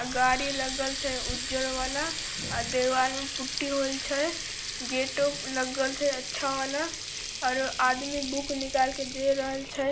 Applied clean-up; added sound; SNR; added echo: none; Water tap, faucet; 5 dB; none.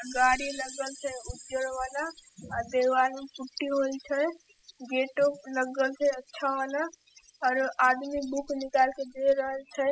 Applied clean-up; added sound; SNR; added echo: classical method spectral subtraction.